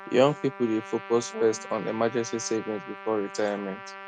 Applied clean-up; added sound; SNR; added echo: none; Trumpet + Brass instrument; 13 dB; none.